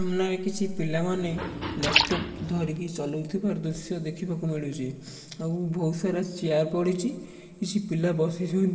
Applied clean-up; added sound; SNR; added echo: none; Liquid; 1 dB; reverberation time 1.8 s.